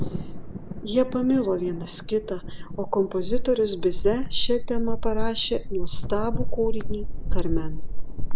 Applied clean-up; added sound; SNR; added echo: none; Thunder / Wind / Bird vocalization, bird call, bird song; -3 dB; none.